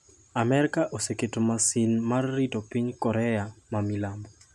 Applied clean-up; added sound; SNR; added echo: none; none; none; none.